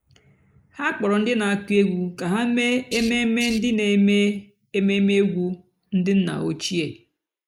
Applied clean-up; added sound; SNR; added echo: neural mask model Resemble Enhance denoiser.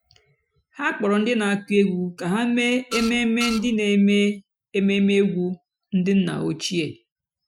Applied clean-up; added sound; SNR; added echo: classical method Wiener filter.